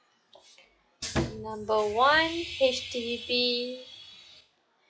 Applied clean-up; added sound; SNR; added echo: classical method log-MMSE.